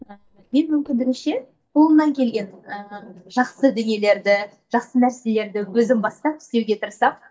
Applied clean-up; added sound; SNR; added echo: neural mask model DeepFilterNet 3.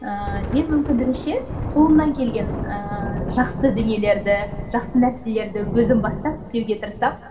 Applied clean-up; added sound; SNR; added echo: none; Thunder; 7 dB; reverberation time 1.4 s.